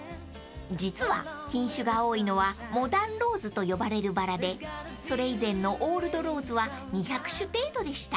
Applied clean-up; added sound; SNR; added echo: none; none; none; none.